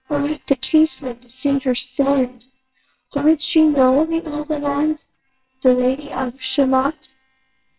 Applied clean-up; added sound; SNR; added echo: neural separator model SepFormer WHAMR!.